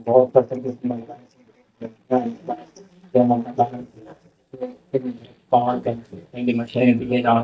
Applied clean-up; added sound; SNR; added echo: neural mask model DeepFilterNet 3.